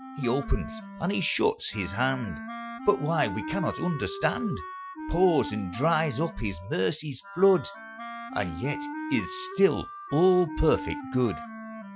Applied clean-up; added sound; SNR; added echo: classical method Wiener filter.